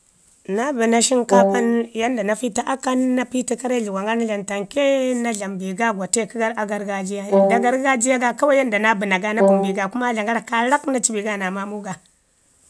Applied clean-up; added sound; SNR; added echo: none; Wind instrument, woodwind instrument; -2 dB; none.